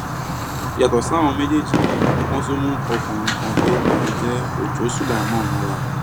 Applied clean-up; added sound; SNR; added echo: none; Fireworks + Fire; -2 dB; none.